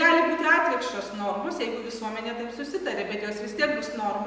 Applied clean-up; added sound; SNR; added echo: none; none; none; none.